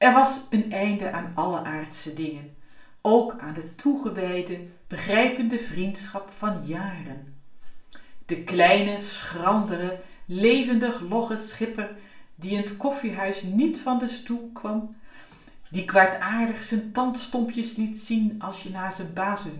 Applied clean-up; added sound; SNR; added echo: none; none; none; reverberation time 0.4 s.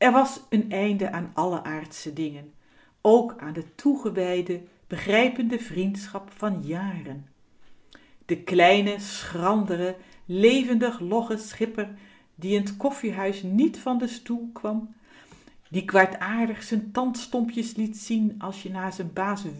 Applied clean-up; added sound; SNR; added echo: none; none; none; none.